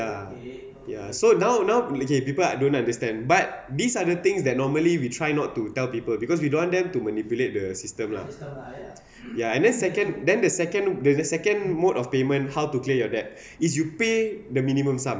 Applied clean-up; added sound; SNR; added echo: none; none; none; none.